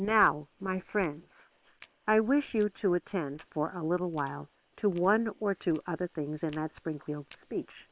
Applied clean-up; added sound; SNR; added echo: neural separator model SepFormer WHAM!.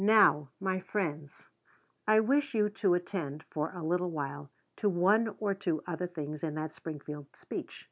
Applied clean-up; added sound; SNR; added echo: none; none; none; none.